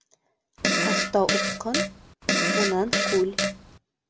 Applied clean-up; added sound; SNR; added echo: none; Fart; -3 dB; none.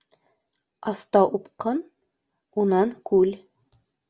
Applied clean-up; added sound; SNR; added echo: none; none; none; none.